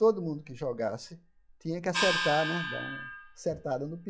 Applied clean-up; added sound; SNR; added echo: classical method log-MMSE.